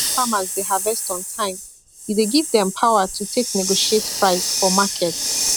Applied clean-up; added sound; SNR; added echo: none; Hiss; 4 dB; none.